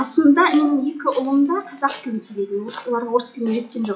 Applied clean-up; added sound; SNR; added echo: classical method WPE with log-MMSE.